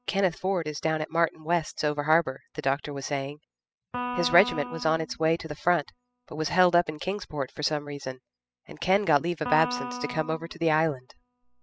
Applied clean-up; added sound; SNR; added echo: classical method spectral subtraction.